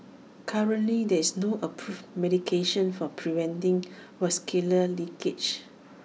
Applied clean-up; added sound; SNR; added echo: none; none; none; none.